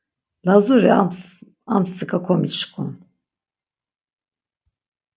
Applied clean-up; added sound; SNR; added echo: none; none; none; none.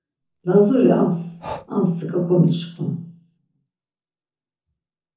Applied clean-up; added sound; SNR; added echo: none; Breathing; 19 dB; reverberation time 0.5 s.